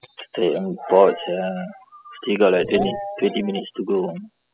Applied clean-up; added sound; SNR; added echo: classical method spectral subtraction.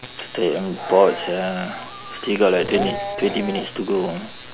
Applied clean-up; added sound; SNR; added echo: none; Livestock, farm animals, working animals; 10 dB; none.